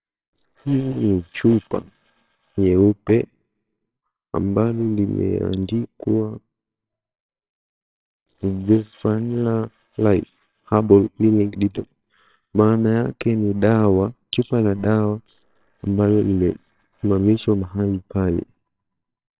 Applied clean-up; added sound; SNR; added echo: neural separator model SepFormer WHAMR!.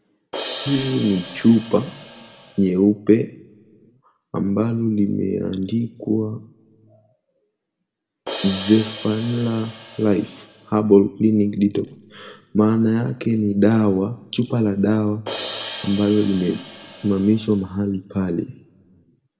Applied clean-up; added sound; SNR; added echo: none; Crash cymbal; 13 dB; reverberation time 1.1 s.